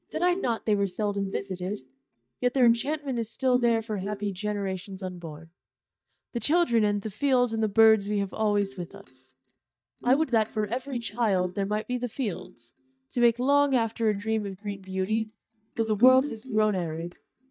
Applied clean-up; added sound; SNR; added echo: neural mask model DeepFilterNet 3.